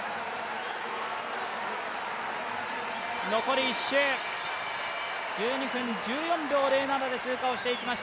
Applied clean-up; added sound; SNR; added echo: none; none; none; none.